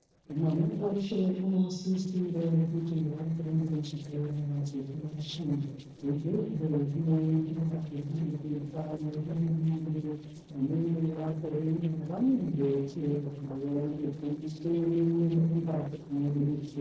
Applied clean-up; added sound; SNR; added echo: neural separator model SepFormer DNS4.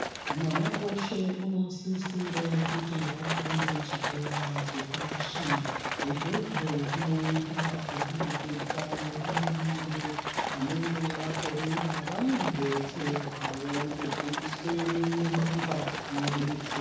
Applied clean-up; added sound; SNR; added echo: none; Livestock, farm animals, working animals; 3 dB; reverberation time 1.1 s.